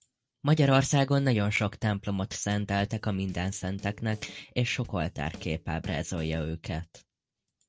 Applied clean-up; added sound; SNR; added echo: neural separator model SepFormer DNS4.